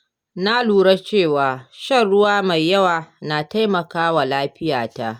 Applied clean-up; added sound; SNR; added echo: none; none; none; none.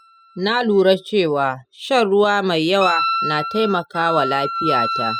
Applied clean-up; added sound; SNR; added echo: classical method spectral subtraction.